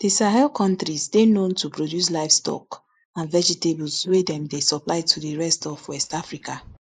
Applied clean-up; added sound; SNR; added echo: neural mask model Resemble Enhance denoiser.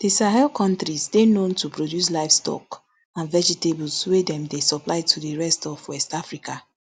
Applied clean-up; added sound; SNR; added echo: none; none; none; none.